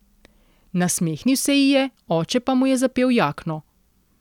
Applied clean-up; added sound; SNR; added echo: none; none; none; none.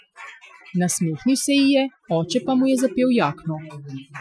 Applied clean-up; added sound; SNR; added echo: classical method Wiener filter.